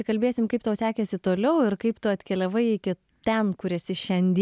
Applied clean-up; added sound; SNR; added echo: none; none; none; none.